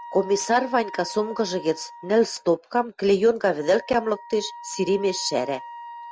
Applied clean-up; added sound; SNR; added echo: none; Wind instrument, woodwind instrument; 17 dB; none.